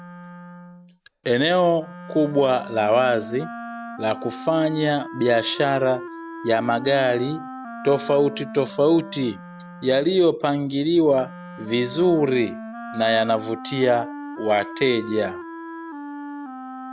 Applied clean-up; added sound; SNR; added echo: none; Wind instrument, woodwind instrument; 13 dB; none.